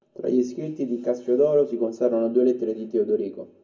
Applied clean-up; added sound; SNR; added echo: none; none; none; reverberation time 0.3 s.